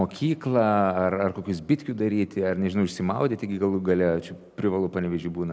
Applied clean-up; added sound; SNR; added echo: none; none; none; none.